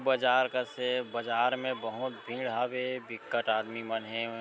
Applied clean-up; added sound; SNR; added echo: none; none; none; none.